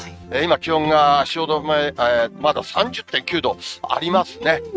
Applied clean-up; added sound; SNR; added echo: neural mask model RNNoise.